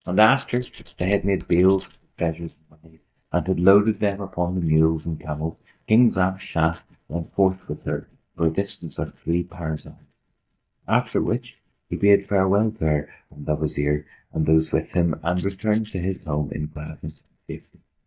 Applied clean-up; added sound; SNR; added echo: neural mask model DeepFilterNet 3.